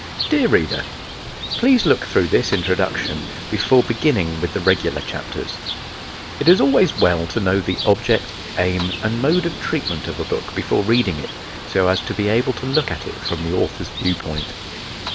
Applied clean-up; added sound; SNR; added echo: none; Bird; 9 dB; none.